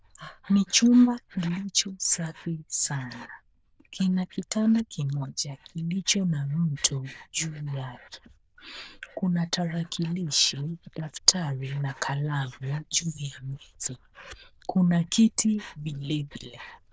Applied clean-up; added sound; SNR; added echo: neural diffusion model UNIVERSE++.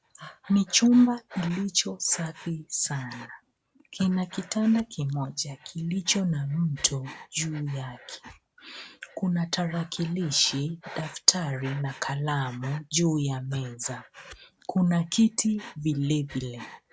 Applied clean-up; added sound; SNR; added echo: none; Breathing; 20 dB; none.